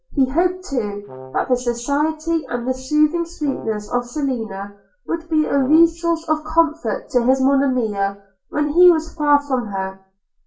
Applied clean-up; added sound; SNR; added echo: none; Brass instrument; 17 dB; reverberation time 0.3 s.